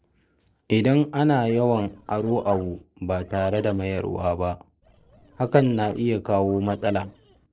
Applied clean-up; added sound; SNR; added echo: neural separator model SepFormer DNS4.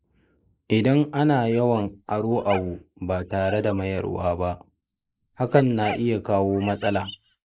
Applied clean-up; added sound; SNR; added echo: neural mask model Resemble Enhance denoiser.